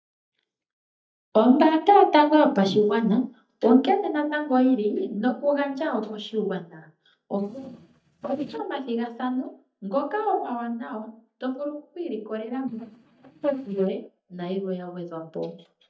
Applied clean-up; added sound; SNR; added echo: neural mask model DeepFilterNet 3.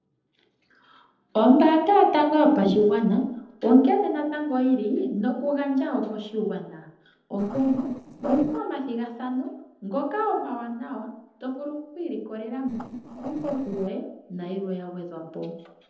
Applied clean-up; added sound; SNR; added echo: neural separator model SepFormer DNS4.